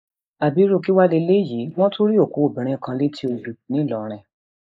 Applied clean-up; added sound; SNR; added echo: neural mask model Resemble Enhance denoiser.